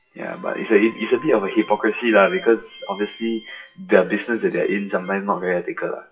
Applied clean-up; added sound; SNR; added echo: classical method WPE with log-MMSE.